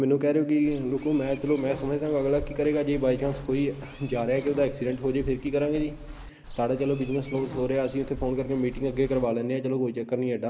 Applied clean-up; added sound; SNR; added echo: none; Walk, footsteps / Insect; 14 dB; none.